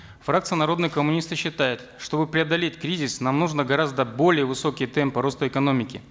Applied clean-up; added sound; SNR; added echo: none; none; none; none.